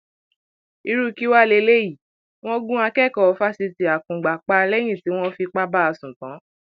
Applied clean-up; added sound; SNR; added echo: none; none; none; none.